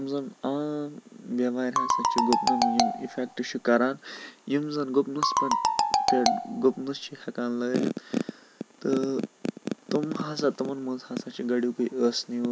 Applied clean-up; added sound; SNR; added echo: none; Marimba, xylophone; -2 dB; none.